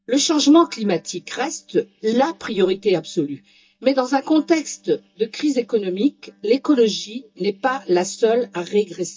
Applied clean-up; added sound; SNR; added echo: neural mask model DeepFilterNet 3.